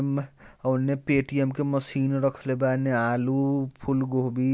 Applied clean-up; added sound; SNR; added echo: none; none; none; none.